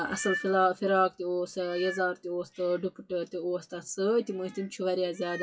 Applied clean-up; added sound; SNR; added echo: classical method WPE with log-MMSE.